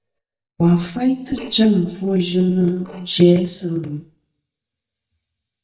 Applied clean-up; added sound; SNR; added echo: neural mask model DeepFilterNet 3.